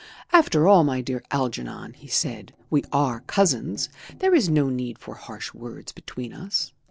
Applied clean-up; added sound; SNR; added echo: neural separator model SepFormer DNS4.